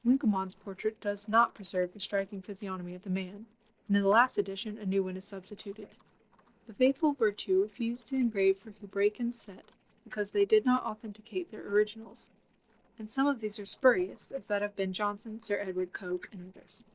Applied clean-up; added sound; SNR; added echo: neural separator model SepFormer DNS4.